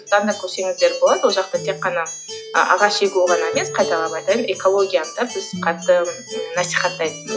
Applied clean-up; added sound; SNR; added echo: classical method log-MMSE.